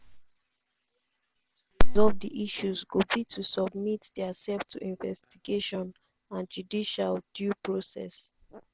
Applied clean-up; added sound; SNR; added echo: none; none; none; none.